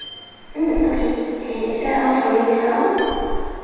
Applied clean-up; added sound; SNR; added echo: none; Bicycle bell; 9 dB; reverberation time 2.1 s.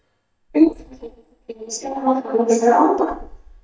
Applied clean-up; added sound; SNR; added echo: neural mask model DeepFilterNet 3.